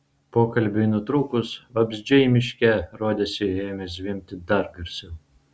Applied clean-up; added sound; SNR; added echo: none; none; none; none.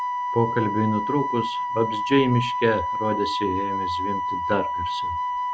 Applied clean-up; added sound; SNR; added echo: none; Wind instrument, woodwind instrument; 1 dB; none.